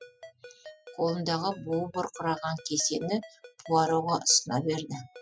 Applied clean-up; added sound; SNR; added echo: classical method spectral subtraction.